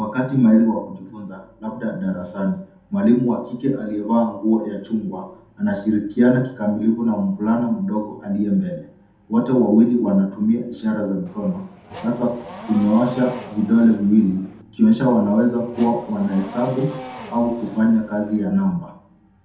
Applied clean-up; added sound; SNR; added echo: none; Race car, auto racing / Accelerating, revving, vroom; 17 dB; reverberation time 0.6 s.